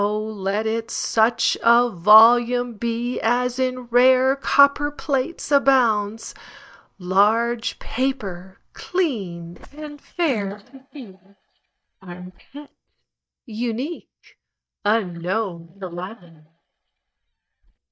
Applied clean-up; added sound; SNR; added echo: neural mask model DeepFilterNet 3.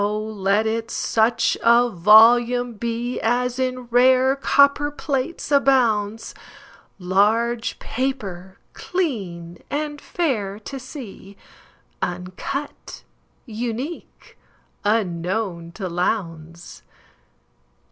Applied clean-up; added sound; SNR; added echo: none; none; none; none.